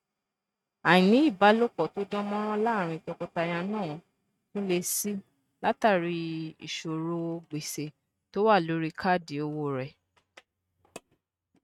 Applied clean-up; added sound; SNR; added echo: neural mask model RNNoise.